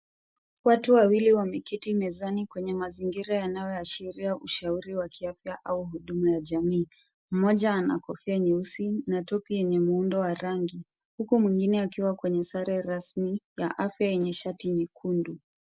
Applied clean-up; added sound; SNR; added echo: none; none; none; none.